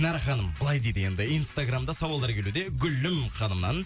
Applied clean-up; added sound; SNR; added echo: none; none; none; none.